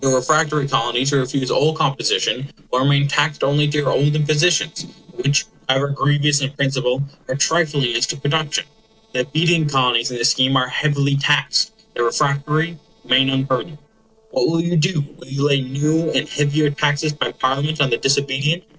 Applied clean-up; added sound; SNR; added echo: neural separator model SepFormer DNS4.